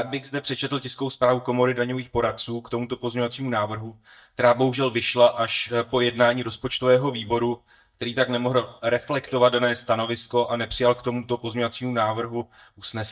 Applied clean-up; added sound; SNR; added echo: neural mask model DeepFilterNet 3.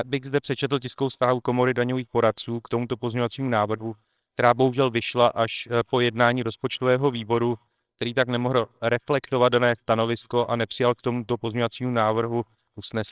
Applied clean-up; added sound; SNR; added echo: neural separator model SepFormer WHAMR!.